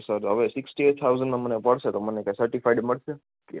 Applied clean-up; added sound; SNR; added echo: none; none; none; none.